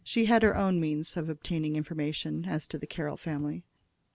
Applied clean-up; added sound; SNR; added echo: none; none; none; none.